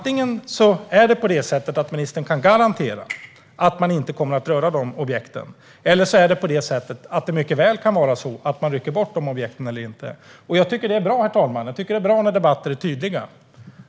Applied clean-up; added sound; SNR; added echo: none; none; none; none.